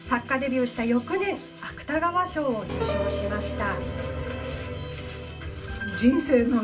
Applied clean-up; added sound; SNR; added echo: none; Piano; 6 dB; reverberation time 0.2 s.